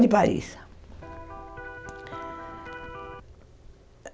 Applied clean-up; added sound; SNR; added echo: none; Electric guitar; 11 dB; none.